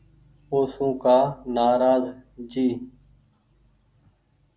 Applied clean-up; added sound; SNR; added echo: none; none; none; none.